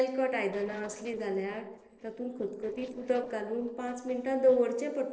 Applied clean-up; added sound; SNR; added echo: neural separator model SepFormer DNS4.